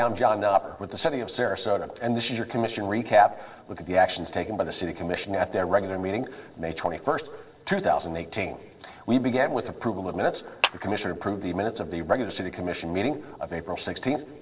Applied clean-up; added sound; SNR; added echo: neural separator model SepFormer DNS4.